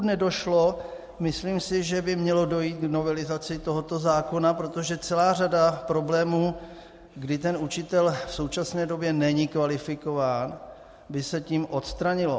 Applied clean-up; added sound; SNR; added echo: none; none; none; none.